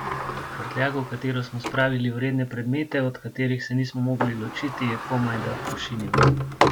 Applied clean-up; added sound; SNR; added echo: none; Sliding door; 1 dB; none.